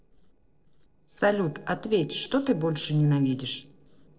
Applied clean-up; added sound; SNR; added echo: neural separator model SepFormer DNS4.